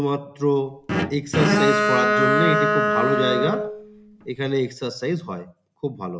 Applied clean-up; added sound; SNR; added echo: none; Bowed string instrument; -3 dB; none.